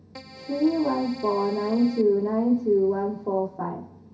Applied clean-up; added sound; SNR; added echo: none; Keyboard (musical); 20 dB; reverberation time 0.3 s.